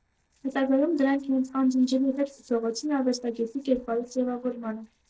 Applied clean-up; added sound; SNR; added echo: neural separator model SepFormer DNS4.